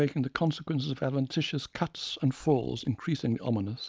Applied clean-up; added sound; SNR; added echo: neural mask model Resemble Enhance denoiser.